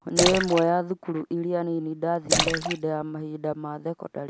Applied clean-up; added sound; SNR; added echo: none; Splash, splatter; 3 dB; none.